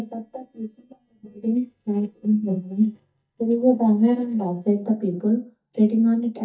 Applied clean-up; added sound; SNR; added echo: neural mask model DeepFilterNet 3.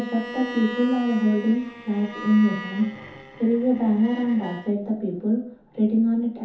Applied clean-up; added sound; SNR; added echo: none; Bowed string instrument; 15 dB; reverberation time 0.5 s.